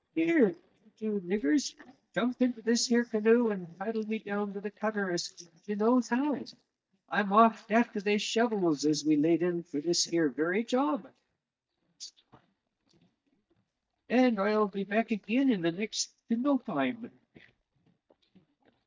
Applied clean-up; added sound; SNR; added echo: neural mask model DeepFilterNet 3.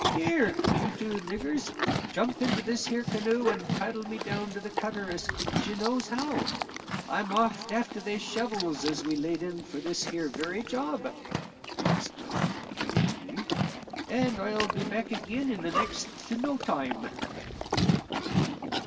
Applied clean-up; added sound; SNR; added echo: none; Livestock, farm animals, working animals; 1 dB; reverberation time 2.4 s.